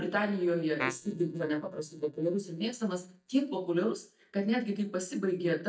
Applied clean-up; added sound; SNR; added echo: neural mask model DeepFilterNet 3.